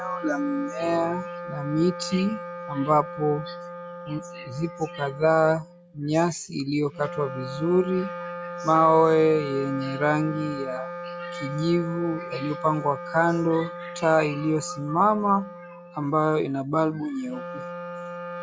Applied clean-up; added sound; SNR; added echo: none; Wind instrument, woodwind instrument; 11 dB; none.